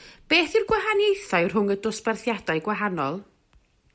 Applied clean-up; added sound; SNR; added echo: none; none; none; none.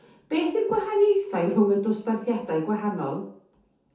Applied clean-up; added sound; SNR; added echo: none; none; none; reverberation time 0.5 s.